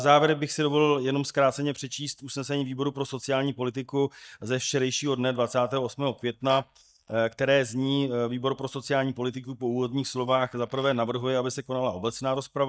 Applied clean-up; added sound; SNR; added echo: neural mask model DeepFilterNet 3.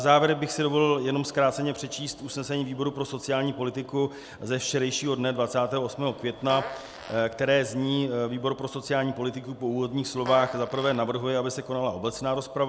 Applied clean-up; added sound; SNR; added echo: none; Fart; 14 dB; none.